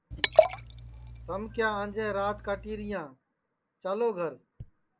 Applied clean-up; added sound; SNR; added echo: none; Liquid; -4 dB; none.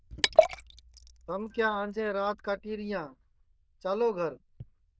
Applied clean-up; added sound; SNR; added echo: neural diffusion model UNIVERSE++.